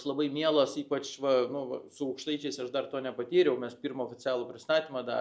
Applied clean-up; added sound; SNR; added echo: none; none; none; none.